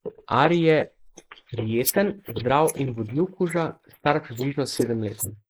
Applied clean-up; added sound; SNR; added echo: neural mask model Resemble Enhance denoiser.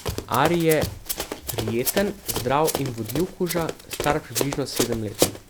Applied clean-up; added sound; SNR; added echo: none; Run; 3 dB; none.